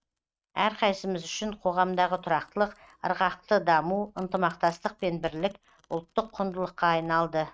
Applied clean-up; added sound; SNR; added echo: neural mask model RNNoise.